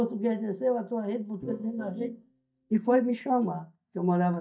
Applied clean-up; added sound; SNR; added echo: neural mask model DeepFilterNet 3.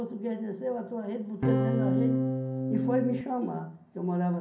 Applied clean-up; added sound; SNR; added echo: none; Electric guitar / Strum; -5 dB; reverberation time 0.6 s.